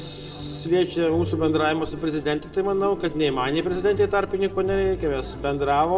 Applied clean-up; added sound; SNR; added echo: none; none; none; reverberation time 0.6 s.